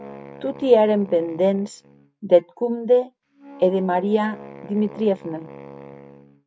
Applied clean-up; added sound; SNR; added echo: neural mask model RNNoise.